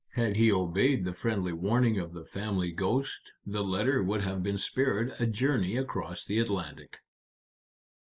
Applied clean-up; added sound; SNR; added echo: neural mask model Resemble Enhance denoiser.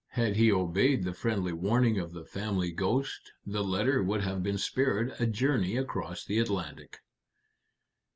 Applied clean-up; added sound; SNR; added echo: none; none; none; none.